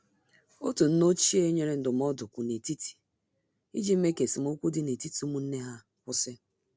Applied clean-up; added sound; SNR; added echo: none; none; none; none.